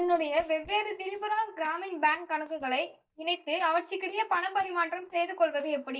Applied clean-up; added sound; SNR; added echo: neural mask model DeepFilterNet 3.